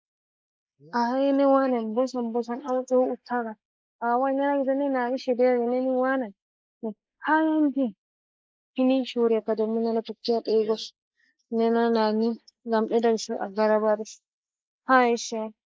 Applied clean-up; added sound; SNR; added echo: neural mask model Resemble Enhance denoiser.